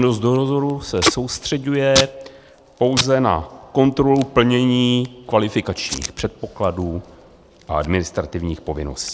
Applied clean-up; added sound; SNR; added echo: none; Packing tape, duct tape; 10 dB; none.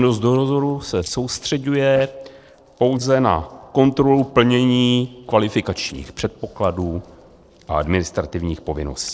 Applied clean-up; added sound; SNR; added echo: neural separator model SepFormer DNS4.